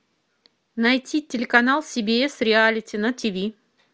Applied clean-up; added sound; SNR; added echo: none; none; none; none.